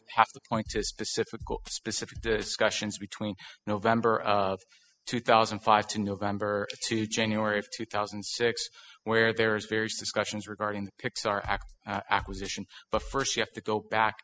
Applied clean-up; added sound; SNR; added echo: classical method spectral subtraction.